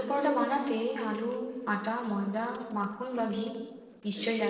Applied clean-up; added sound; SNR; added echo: neural separator model SepFormer DNS4.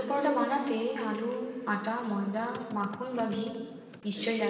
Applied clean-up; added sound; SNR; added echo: none; Computer keyboard; 16 dB; reverberation time 1.3 s.